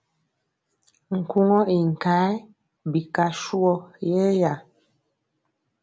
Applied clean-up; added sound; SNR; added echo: none; none; none; none.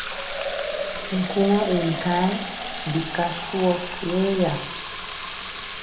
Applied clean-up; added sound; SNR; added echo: none; Fill (with liquid); 4 dB; reverberation time 0.9 s.